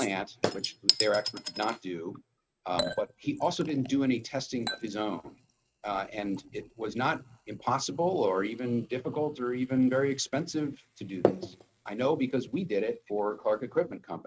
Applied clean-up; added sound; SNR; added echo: neural mask model RNNoise.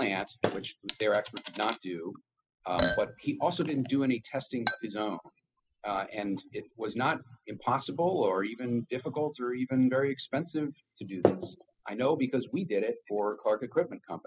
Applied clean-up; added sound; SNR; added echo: classical method spectral subtraction.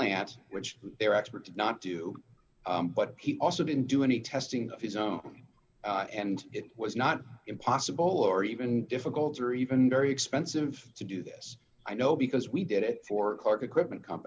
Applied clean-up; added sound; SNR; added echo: none; none; none; none.